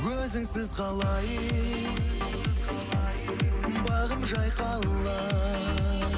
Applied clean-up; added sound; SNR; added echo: none; none; none; none.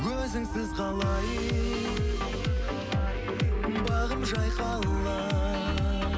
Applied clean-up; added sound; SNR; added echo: none; Wind instrument, woodwind instrument; 11 dB; none.